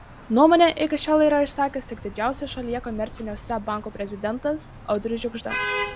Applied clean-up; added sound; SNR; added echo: none; Traffic noise, roadway noise / Vehicle horn, car horn, honking; 12 dB; none.